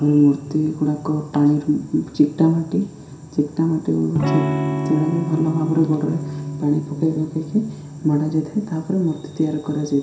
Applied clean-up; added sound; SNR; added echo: none; Electric guitar / Strum; 8 dB; reverberation time 0.7 s.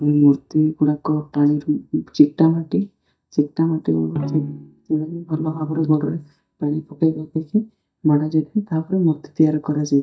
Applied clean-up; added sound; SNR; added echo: neural mask model DeepFilterNet 3.